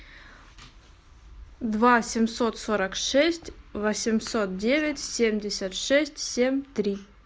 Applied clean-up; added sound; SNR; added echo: none; none; none; none.